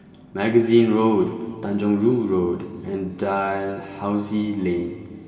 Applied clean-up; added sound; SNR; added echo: none; none; none; reverberation time 2.2 s.